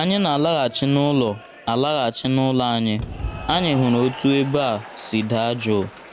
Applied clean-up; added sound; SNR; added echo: none; Applause / Cheering; 15 dB; none.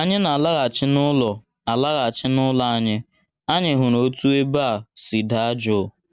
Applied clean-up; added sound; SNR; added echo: none; none; none; none.